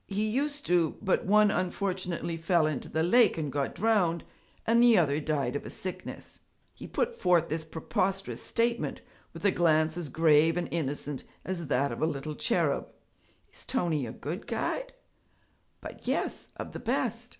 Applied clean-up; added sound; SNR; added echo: none; none; none; none.